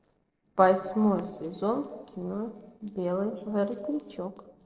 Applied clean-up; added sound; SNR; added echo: neural separator model SepFormer DNS4.